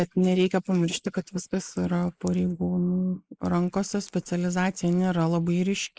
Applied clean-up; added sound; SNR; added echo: neural mask model Resemble Enhance denoiser.